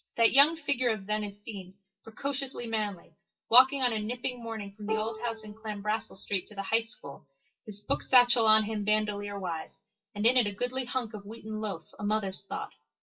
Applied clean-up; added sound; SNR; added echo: classical method WPE with log-MMSE.